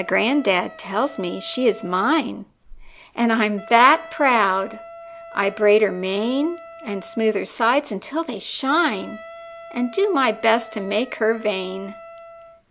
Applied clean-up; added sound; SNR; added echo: none; Wind instrument, woodwind instrument; 19 dB; none.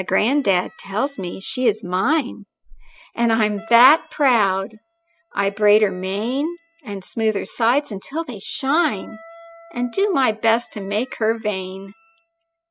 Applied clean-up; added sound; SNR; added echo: classical method spectral subtraction.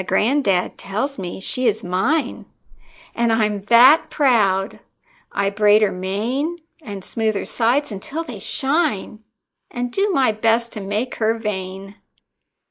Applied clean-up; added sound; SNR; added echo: neural mask model Resemble Enhance denoiser.